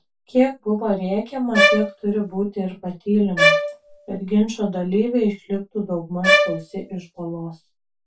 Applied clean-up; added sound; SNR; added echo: none; Bowed string instrument; -2 dB; reverberation time 0.1 s.